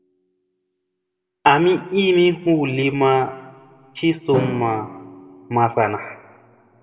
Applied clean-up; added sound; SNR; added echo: none; Drum; 15 dB; reverberation time 1.2 s.